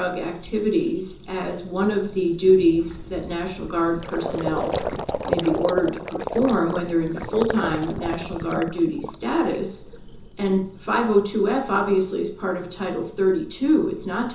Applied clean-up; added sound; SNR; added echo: none; Gurgling; 10 dB; reverberation time 0.6 s.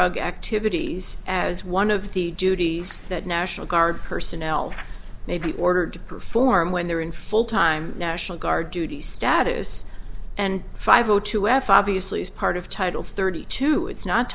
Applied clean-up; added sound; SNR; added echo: none; none; none; none.